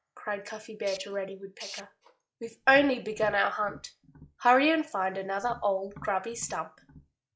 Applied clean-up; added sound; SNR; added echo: classical method log-MMSE.